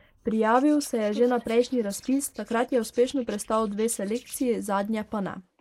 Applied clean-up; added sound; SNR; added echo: neural mask model Resemble Enhance denoiser.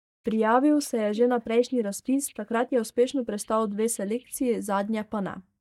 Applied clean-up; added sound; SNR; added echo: neural mask model DeepFilterNet 3.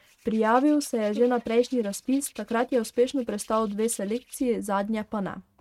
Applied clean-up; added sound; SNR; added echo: neural mask model RNNoise.